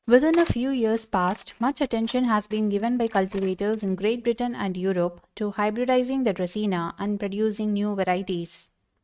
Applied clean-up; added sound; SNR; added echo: neural mask model RNNoise.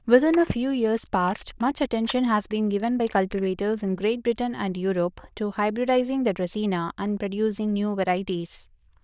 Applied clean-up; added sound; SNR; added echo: neural diffusion model UNIVERSE++.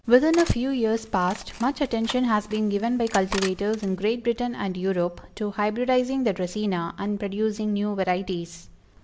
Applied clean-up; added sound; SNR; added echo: none; Cutlery, silverware; 14 dB; none.